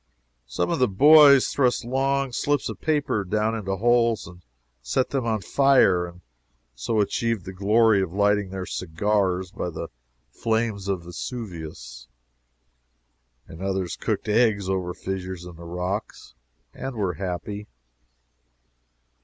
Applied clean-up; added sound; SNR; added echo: none; none; none; none.